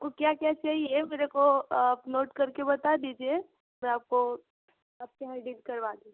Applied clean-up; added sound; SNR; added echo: none; none; none; none.